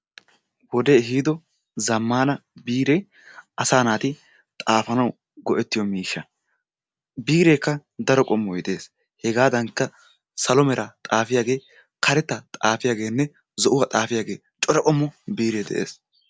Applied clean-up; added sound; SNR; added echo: none; none; none; none.